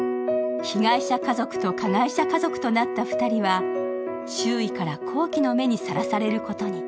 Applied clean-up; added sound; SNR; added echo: none; none; none; none.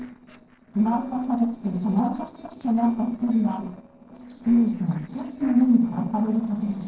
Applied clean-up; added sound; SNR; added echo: neural separator model SepFormer DNS4.